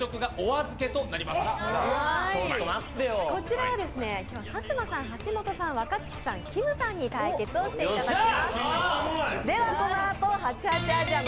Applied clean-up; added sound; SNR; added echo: none; Rain; 14 dB; none.